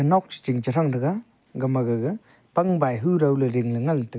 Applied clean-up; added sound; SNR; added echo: none; none; none; none.